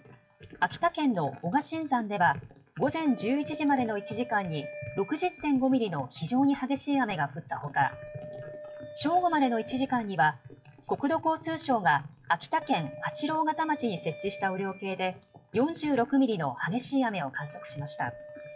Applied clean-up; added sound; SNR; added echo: classical method WPE with log-MMSE.